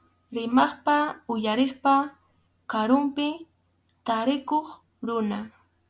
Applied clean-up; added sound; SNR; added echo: none; none; none; none.